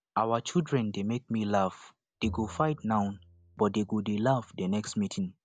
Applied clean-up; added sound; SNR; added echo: none; Bowed string instrument; 18 dB; none.